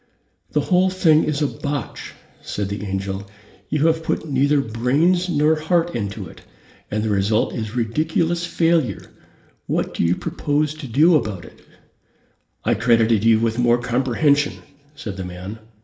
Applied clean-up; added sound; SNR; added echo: none; none; none; reverberation time 0.6 s.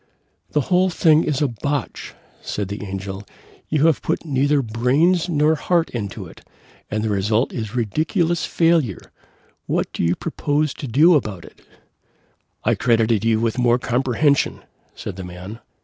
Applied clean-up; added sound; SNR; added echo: none; none; none; none.